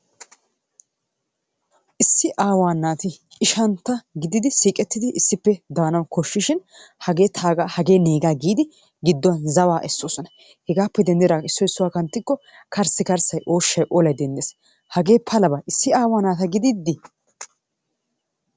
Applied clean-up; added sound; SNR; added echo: none; none; none; none.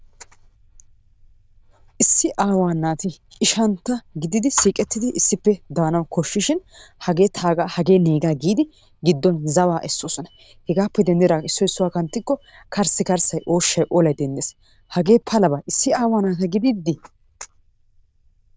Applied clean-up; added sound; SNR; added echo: neural diffusion model UNIVERSE++.